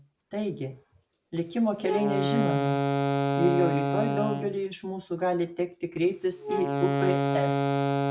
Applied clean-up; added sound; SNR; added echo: none; Wind instrument, woodwind instrument; -1 dB; none.